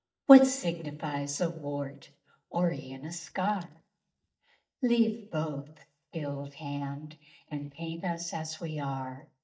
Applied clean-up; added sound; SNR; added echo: neural mask model DeepFilterNet 3.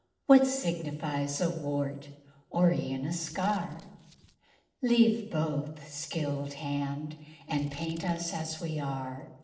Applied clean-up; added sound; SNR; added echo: neural separator model SepFormer DNS4.